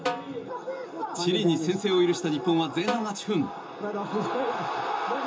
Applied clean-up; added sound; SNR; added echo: none; Snare drum; 10 dB; reverberation time 0.2 s.